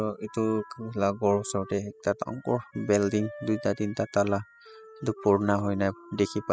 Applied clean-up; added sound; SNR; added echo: classical method spectral subtraction.